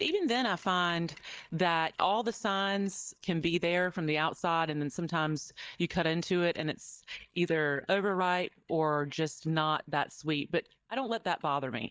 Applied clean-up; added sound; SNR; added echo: neural mask model DeepFilterNet 3.